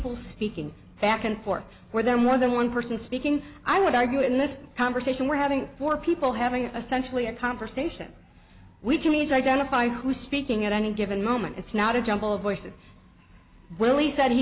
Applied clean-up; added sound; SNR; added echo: none; none; none; none.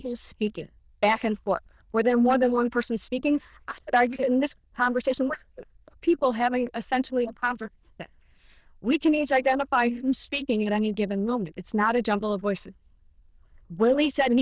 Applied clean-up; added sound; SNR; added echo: neural diffusion model UNIVERSE++.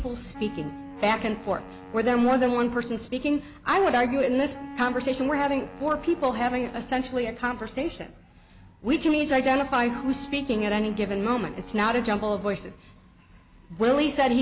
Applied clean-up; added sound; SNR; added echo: none; Wind instrument, woodwind instrument; 17 dB; none.